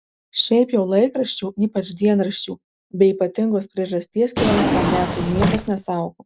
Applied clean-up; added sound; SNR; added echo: none; Drawer open or close; 1 dB; none.